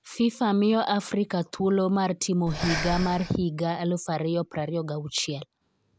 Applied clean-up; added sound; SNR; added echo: none; Breathing; 9 dB; none.